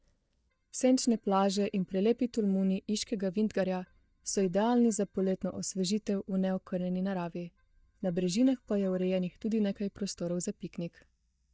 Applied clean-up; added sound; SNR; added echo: neural mask model DeepFilterNet 3.